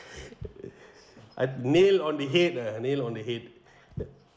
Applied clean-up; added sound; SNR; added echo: none; none; none; none.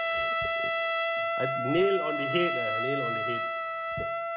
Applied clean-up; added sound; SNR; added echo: none; Trumpet; -3 dB; none.